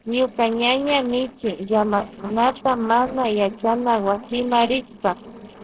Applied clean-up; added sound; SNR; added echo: neural separator model SepFormer DNS4.